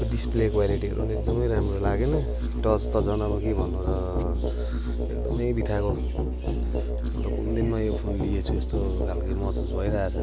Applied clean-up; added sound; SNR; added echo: none; Musical instrument; -2 dB; none.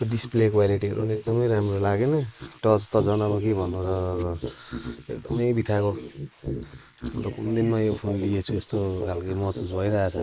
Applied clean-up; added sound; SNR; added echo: neural mask model Resemble Enhance denoiser.